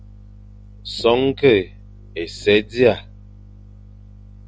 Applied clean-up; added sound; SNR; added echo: none; none; none; none.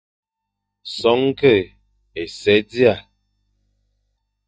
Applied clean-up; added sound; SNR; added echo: neural mask model DeepFilterNet 3.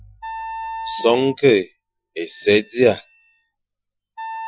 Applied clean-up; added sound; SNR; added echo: classical method Wiener filter.